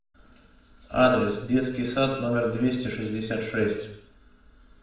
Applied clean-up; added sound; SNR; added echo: none; none; none; reverberation time 0.8 s.